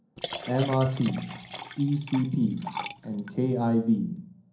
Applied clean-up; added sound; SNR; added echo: none; Liquid; 11 dB; reverberation time 0.6 s.